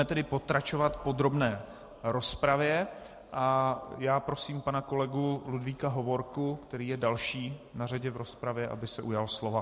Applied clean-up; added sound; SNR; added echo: none; none; none; none.